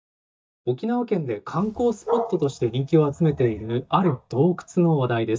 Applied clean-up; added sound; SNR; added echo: neural mask model DeepFilterNet 3.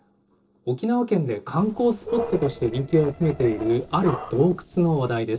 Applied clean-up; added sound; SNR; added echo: neural separator model SepFormer DNS4.